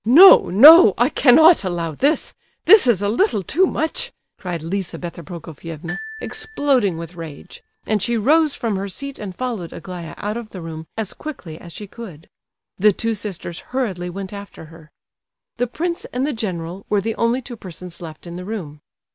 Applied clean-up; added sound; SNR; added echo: none; Glockenspiel; 18 dB; none.